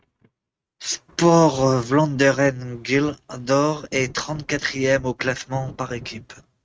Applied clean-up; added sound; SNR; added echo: neural mask model RNNoise.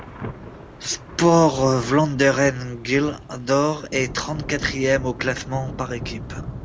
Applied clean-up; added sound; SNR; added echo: none; Thunder / Rain; 14 dB; none.